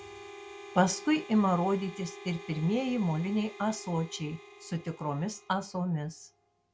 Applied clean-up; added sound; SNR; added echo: none; Harmonica; 17 dB; none.